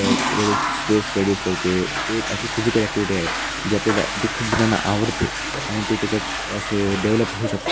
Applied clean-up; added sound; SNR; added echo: none; Toilet flush / Water; 2 dB; none.